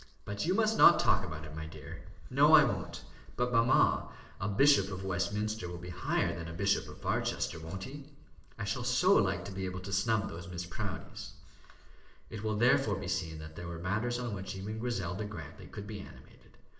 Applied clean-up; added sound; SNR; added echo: none; none; none; reverberation time 0.6 s.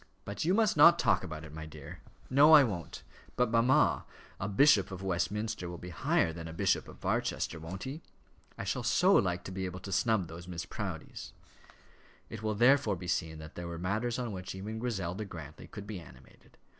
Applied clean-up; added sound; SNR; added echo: none; none; none; none.